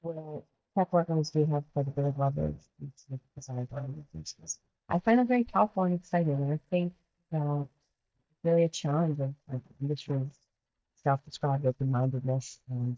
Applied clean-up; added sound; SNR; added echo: neural mask model DeepFilterNet 3.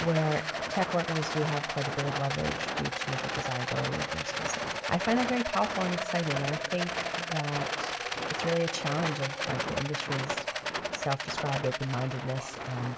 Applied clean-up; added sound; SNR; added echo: none; Rattle; 1 dB; reverberation time 1.1 s.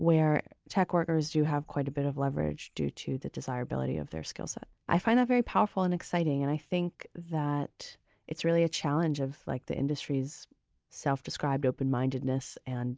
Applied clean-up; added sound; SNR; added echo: none; none; none; none.